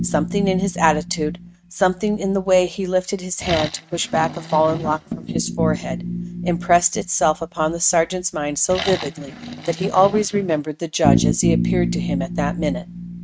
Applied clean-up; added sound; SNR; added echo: neural mask model RNNoise.